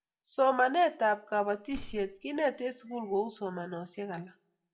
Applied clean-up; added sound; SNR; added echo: none; Slam; 16 dB; reverberation time 0.3 s.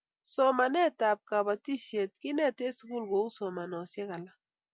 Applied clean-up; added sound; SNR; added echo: none; none; none; none.